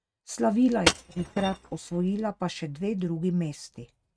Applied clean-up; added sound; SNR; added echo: neural mask model RNNoise.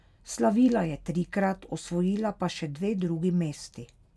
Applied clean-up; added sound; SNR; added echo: none; none; none; none.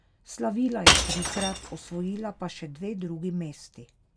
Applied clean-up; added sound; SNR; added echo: none; Shatter / Crushing; -5 dB; none.